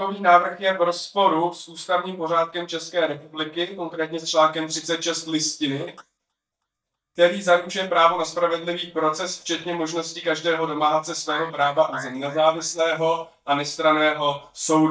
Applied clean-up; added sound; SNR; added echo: neural mask model DeepFilterNet 3.